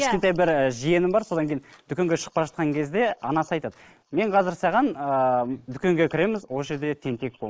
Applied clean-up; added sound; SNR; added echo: neural mask model Resemble Enhance denoiser.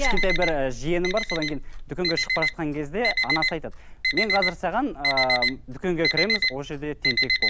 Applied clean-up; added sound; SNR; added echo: none; Alarm; -2 dB; none.